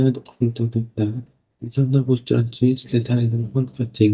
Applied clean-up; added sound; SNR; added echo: neural mask model DeepFilterNet 3.